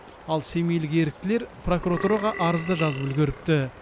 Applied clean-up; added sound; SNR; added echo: none; Burping, eructation; 11 dB; none.